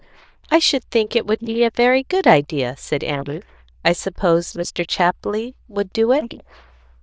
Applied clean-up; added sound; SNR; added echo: neural diffusion model UNIVERSE++.